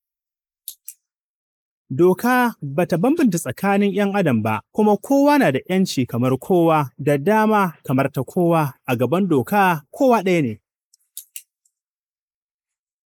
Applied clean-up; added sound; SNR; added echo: neural mask model Resemble Enhance denoiser.